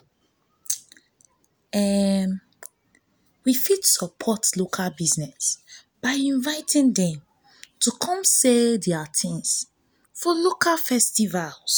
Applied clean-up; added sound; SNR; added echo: none; none; none; none.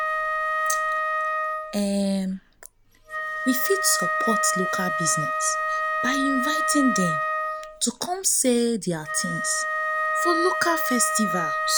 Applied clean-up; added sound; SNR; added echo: none; Wind instrument, woodwind instrument; 0 dB; none.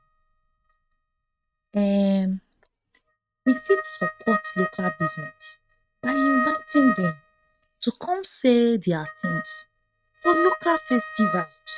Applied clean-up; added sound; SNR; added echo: neural mask model RNNoise.